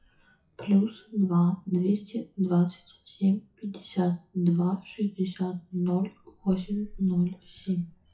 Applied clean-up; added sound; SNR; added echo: classical method WPE with log-MMSE.